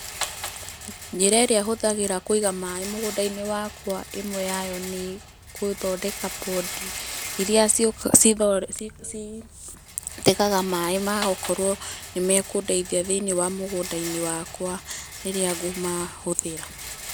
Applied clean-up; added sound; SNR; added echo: none; Rattle; 12 dB; none.